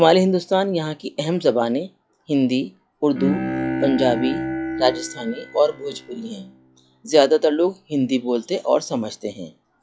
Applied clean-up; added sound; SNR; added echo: classical method log-MMSE.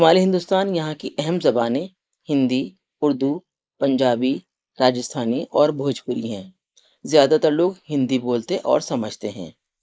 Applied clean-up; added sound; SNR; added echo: neural mask model Resemble Enhance denoiser.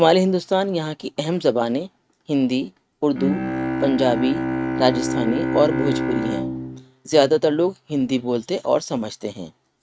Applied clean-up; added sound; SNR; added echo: neural mask model RNNoise.